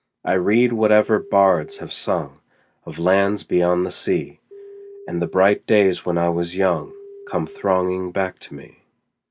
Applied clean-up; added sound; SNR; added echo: none; Telephone; 18 dB; none.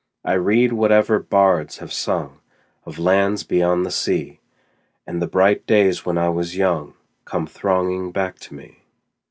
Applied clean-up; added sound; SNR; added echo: none; none; none; none.